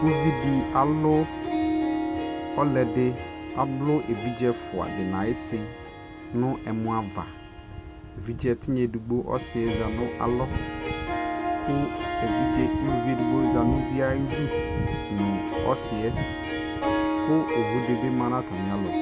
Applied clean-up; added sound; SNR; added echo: none; Harp; 2 dB; none.